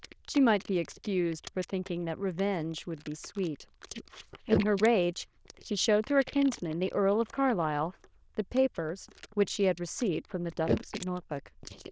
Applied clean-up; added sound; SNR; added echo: neural diffusion model UNIVERSE++.